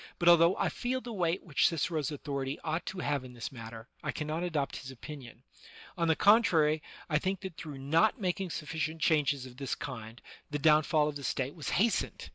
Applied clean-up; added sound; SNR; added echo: neural mask model Resemble Enhance denoiser.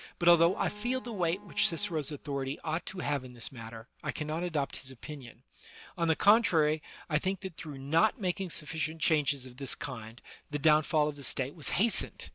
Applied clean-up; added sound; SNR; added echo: none; Bowed string instrument; 19 dB; none.